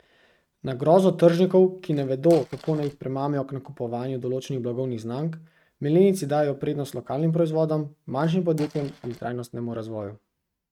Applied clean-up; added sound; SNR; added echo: neural mask model RNNoise.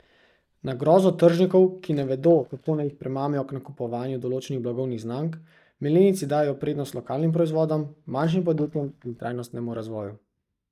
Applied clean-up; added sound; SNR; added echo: neural mask model DeepFilterNet 3.